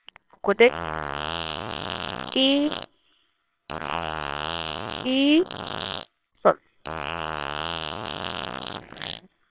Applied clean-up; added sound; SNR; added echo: neural separator model SepFormer WHAMR!.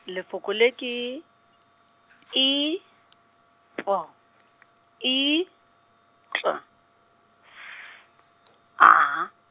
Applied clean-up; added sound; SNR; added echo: none; none; none; none.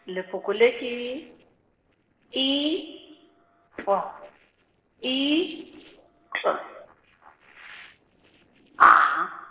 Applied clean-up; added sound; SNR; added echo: neural separator model SepFormer DNS4.